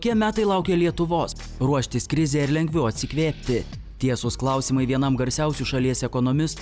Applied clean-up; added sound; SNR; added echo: none; none; none; none.